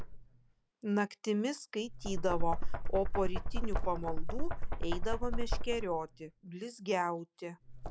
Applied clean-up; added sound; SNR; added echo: none; Knock; -4 dB; none.